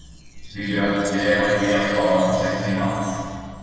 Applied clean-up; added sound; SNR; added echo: neural separator model SepFormer DNS4.